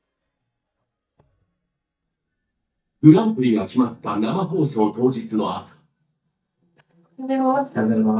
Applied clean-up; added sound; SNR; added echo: neural mask model DeepFilterNet 3.